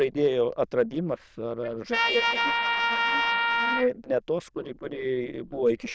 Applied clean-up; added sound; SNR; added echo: neural diffusion model UNIVERSE++.